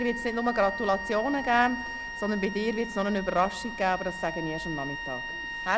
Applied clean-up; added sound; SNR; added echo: none; Wind instrument, woodwind instrument; 8 dB; none.